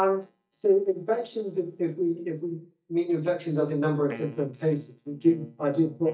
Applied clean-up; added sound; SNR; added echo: neural mask model DeepFilterNet 3.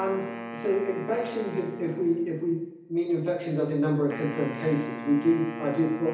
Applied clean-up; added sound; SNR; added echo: none; Wind instrument, woodwind instrument; 12 dB; reverberation time 0.9 s.